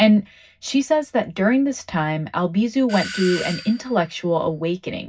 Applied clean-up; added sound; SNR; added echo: none; Doorbell; 13 dB; reverberation time 0.4 s.